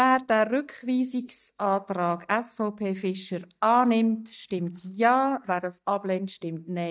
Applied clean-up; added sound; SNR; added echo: neural mask model DeepFilterNet 3.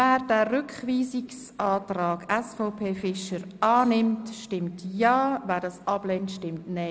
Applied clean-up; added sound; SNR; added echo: none; none; none; none.